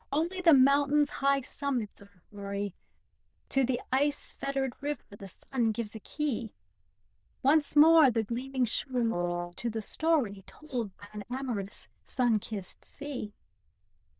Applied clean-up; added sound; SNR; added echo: neural diffusion model UNIVERSE++.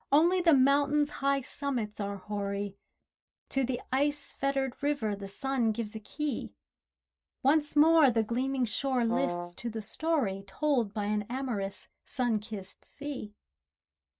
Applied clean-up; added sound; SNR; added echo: neural mask model RNNoise.